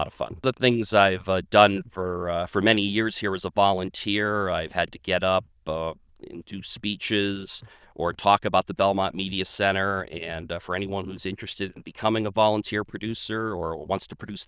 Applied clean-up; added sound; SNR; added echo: neural diffusion model UNIVERSE++.